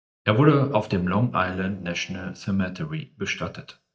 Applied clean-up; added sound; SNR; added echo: neural mask model DeepFilterNet 3.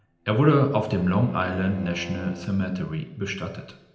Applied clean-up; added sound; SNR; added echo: none; Bowed string instrument; 19 dB; reverberation time 0.7 s.